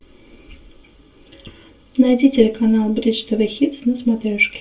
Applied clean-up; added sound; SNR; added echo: none; none; none; reverberation time 0.2 s.